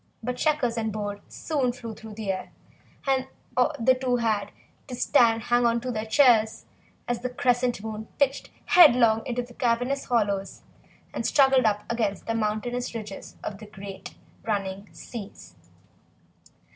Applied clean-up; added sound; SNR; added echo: none; none; none; none.